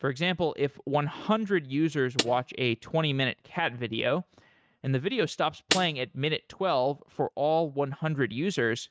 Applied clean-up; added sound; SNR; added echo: neural mask model RNNoise.